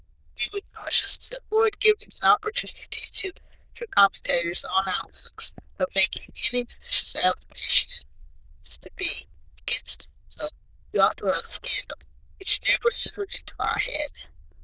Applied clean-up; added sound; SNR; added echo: neural diffusion model UNIVERSE++.